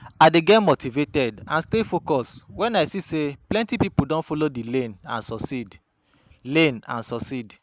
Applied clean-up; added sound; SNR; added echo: none; none; none; none.